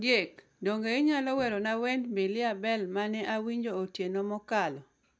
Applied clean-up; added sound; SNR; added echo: none; none; none; none.